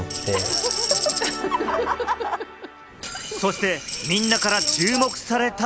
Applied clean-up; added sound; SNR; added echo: none; Tambourine; 1 dB; none.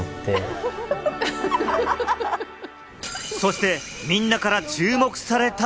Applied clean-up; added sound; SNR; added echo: none; none; none; none.